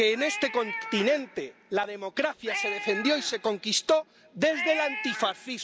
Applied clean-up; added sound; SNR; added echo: none; Cat; 9 dB; none.